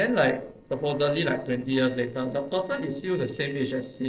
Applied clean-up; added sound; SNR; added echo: neural separator model SepFormer DNS4.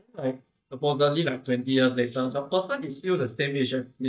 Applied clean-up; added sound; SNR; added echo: neural mask model DeepFilterNet 3.